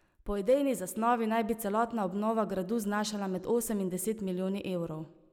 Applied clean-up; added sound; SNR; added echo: none; none; none; none.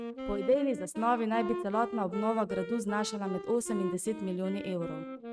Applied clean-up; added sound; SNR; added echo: neural mask model RNNoise.